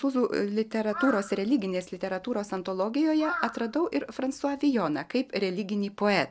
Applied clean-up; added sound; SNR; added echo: none; Crow; 12 dB; none.